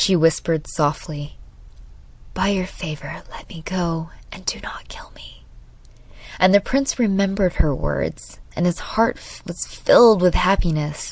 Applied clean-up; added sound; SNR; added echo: none; none; none; none.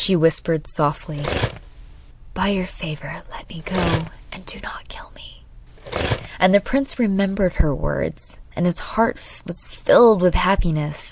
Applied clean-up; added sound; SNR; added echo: none; Cutlery, silverware; 7 dB; none.